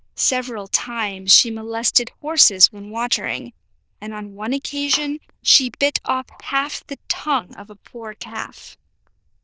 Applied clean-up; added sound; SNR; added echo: neural diffusion model UNIVERSE++.